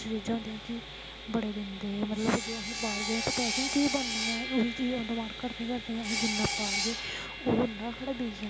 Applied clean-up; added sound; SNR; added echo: none; Sawing; 3 dB; none.